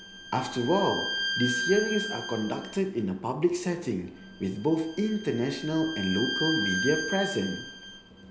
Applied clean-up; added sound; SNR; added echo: none; Bowed string instrument; 6 dB; none.